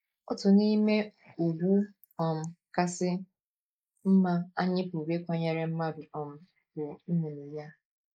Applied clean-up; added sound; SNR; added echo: neural mask model Resemble Enhance denoiser.